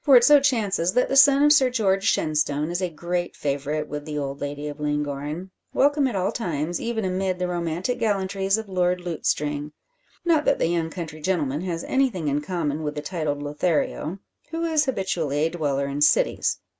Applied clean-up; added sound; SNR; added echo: none; none; none; none.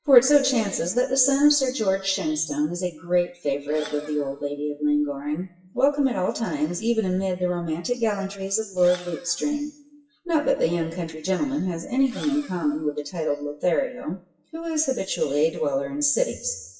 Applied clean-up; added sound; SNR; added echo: classical method WPE with log-MMSE.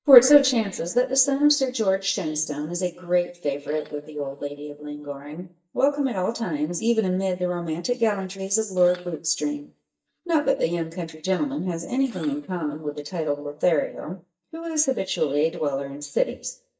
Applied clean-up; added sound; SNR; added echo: neural mask model DeepFilterNet 3.